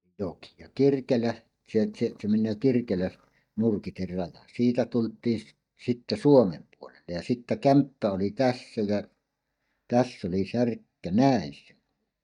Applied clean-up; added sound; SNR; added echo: neural mask model DeepFilterNet 3.